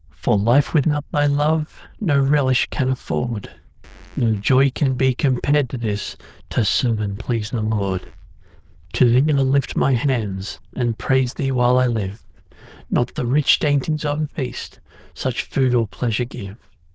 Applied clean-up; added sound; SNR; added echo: neural diffusion model UNIVERSE++.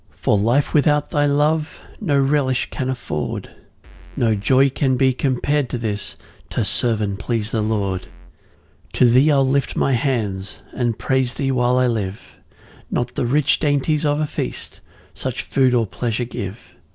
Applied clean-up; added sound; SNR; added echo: none; Bass drum / Keyboard (musical); 19 dB; none.